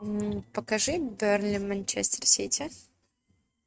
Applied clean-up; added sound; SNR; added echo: neural mask model RNNoise.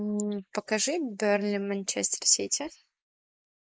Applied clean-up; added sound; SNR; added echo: neural mask model Resemble Enhance denoiser.